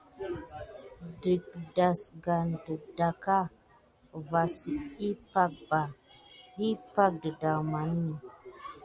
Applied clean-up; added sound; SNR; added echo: none; none; none; none.